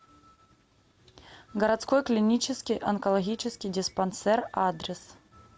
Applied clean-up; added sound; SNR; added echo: none; none; none; none.